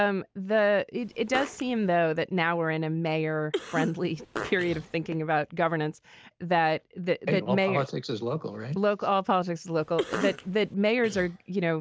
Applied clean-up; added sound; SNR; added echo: none; Cough + Fart; 10 dB; none.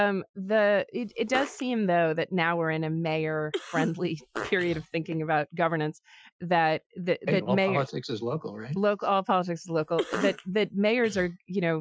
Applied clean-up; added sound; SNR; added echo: classical method Wiener filter.